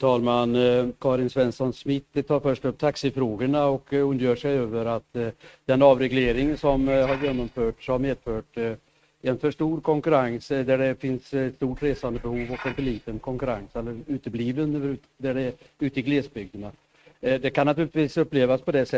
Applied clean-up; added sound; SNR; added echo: neural mask model RNNoise.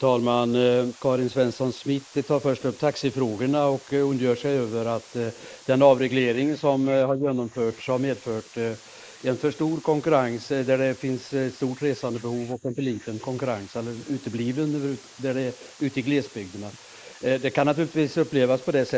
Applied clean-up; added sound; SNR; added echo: neural mask model Resemble Enhance denoiser.